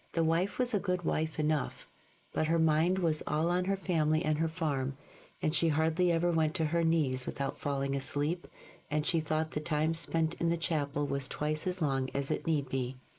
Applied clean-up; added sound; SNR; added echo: neural mask model Resemble Enhance denoiser.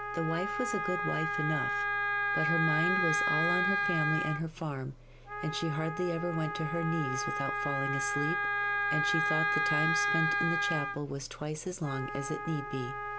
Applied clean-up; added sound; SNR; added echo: none; Wind instrument, woodwind instrument; -2 dB; none.